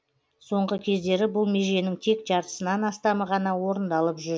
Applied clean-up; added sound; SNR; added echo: none; none; none; none.